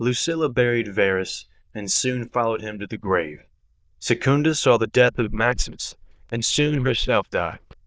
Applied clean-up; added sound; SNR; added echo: neural diffusion model UNIVERSE++.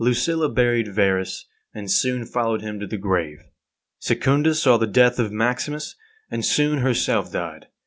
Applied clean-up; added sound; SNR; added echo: none; none; none; none.